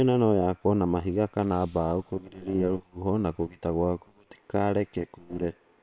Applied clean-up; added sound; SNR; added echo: neural separator model SepFormer WHAM!.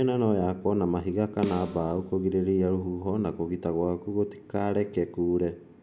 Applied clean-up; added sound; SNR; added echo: none; Snare drum; 13 dB; none.